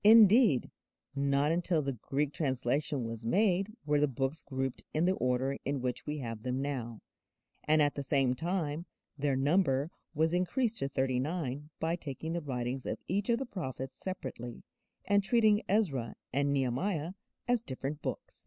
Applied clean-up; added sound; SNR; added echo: none; none; none; none.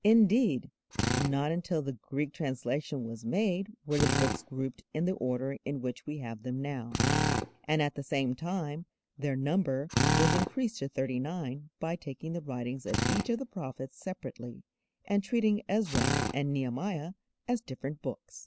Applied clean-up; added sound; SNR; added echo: none; Drill; 4 dB; none.